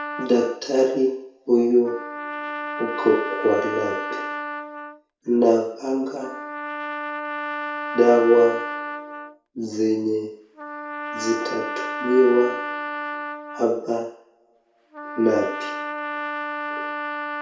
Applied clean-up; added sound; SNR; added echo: none; Trumpet; 8 dB; reverberation time 0.5 s.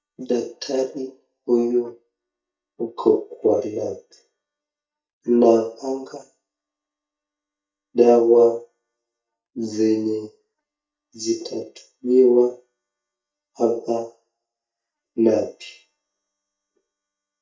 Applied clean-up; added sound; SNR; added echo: neural mask model DeepFilterNet 3.